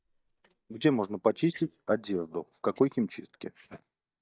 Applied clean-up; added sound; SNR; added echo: neural mask model DeepFilterNet 3.